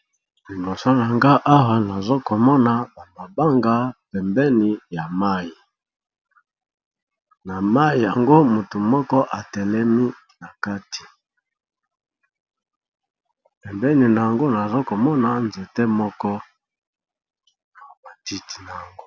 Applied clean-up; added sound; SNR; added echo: none; none; none; none.